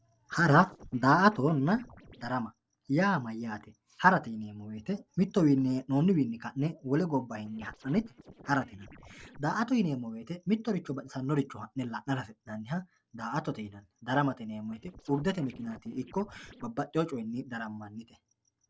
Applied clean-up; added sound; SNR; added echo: neural separator model SepFormer DNS4.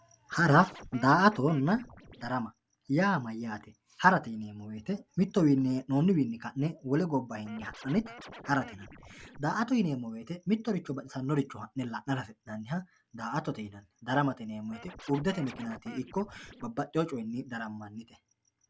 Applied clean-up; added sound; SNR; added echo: none; Scratching (performance technique); 17 dB; none.